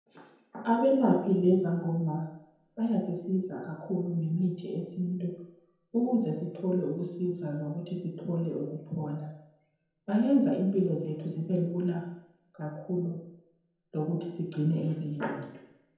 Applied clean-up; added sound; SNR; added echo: none; none; none; reverberation time 0.9 s.